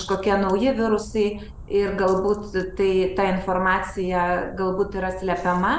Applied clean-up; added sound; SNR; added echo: none; Splash, splatter; 16 dB; none.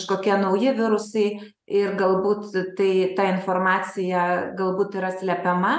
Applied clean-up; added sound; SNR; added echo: none; none; none; none.